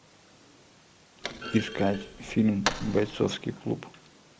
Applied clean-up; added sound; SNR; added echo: none; Thump, thud; 9 dB; none.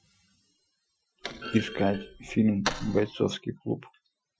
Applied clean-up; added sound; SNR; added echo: classical method Wiener filter.